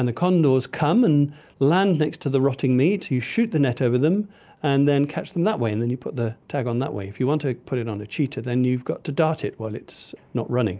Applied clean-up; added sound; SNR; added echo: none; none; none; none.